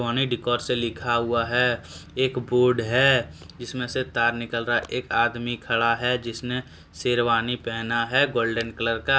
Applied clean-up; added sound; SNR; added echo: none; none; none; none.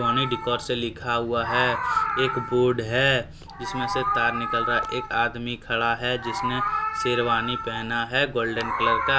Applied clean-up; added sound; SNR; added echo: none; Meow; 3 dB; none.